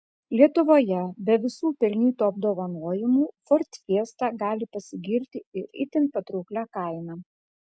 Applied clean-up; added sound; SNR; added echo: none; none; none; none.